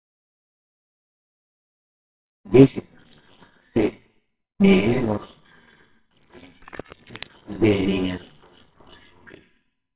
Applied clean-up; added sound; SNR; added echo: neural separator model SepFormer WHAMR!.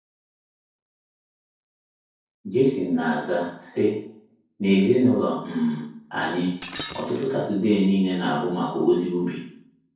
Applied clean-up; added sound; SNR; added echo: neural separator model SepFormer DNS4.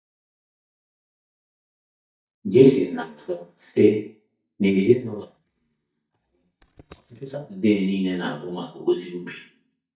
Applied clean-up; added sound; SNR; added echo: neural mask model DeepFilterNet 3.